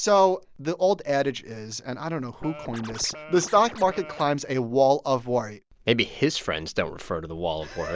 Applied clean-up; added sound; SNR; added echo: none; Scratching (performance technique); 15 dB; none.